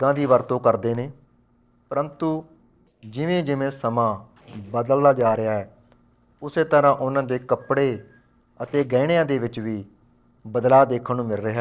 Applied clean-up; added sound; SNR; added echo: neural separator model SepFormer DNS4.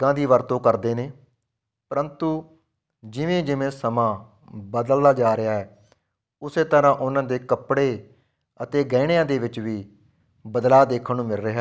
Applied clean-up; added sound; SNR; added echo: none; none; none; none.